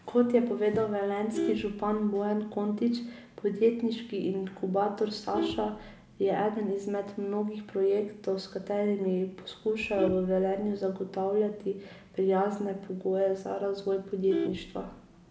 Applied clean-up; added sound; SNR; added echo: none; Vehicle horn, car horn, honking; 12 dB; none.